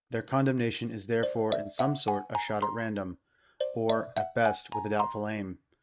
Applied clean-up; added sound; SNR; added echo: neural mask model RNNoise.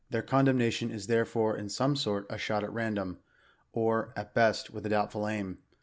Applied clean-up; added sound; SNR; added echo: none; none; none; none.